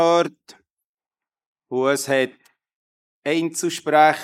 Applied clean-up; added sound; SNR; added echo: neural mask model Resemble Enhance denoiser.